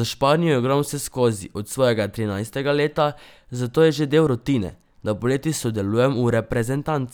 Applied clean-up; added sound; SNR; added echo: none; none; none; none.